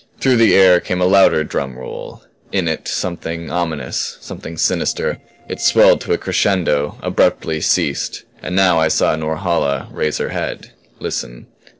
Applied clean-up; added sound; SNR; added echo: neural separator model SepFormer DNS4.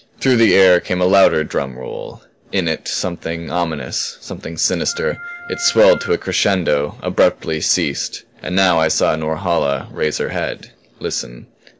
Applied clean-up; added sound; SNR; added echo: none; Organ; 13 dB; none.